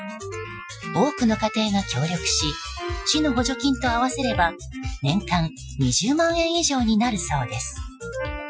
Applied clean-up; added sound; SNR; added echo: classical method Wiener filter.